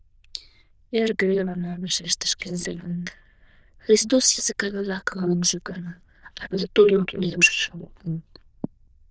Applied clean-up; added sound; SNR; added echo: neural diffusion model UNIVERSE++.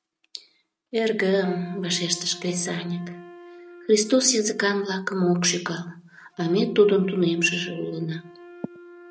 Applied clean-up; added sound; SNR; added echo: neural mask model RNNoise.